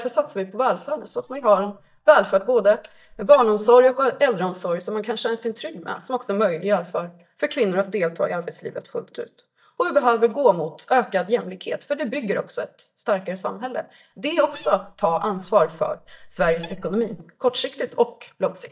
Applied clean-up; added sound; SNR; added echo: neural mask model DeepFilterNet 3.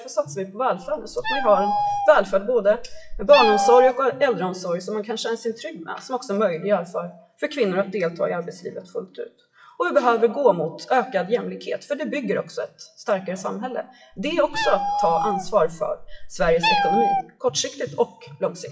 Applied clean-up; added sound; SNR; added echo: classical method WPE with log-MMSE.